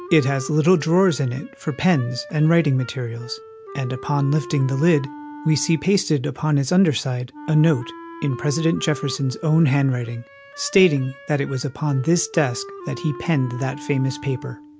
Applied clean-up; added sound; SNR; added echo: none; Wind instrument, woodwind instrument; 17 dB; none.